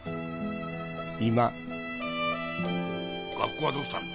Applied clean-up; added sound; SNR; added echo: none; Bowed string instrument; 19 dB; none.